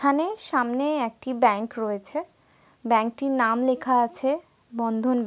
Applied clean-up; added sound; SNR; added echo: none; none; none; none.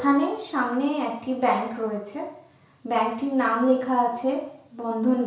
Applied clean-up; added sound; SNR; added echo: none; none; none; reverberation time 0.5 s.